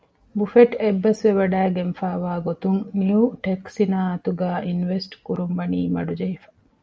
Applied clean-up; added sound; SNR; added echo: none; none; none; none.